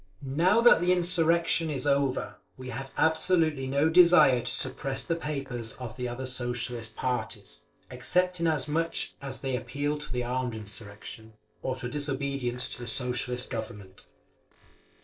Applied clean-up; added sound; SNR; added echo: neural separator model SepFormer DNS4.